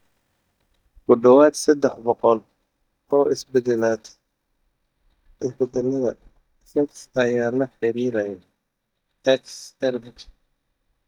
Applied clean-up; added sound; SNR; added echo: neural mask model DeepFilterNet 3.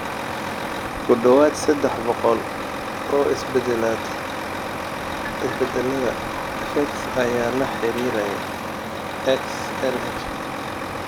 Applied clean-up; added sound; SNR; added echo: none; Truck; 4 dB; none.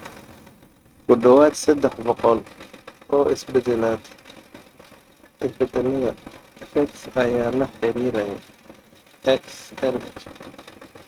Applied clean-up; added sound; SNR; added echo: neural mask model RNNoise.